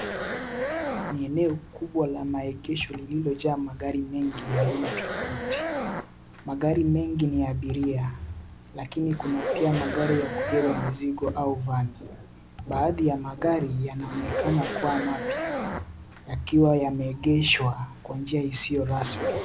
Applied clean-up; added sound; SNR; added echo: none; Zipper (clothing); 7 dB; none.